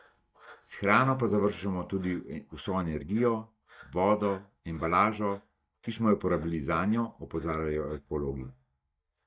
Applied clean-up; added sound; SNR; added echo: neural mask model DeepFilterNet 3.